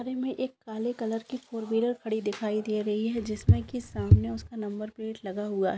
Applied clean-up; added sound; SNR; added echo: none; Walk, footsteps / Bird vocalization, bird call, bird song; -4 dB; none.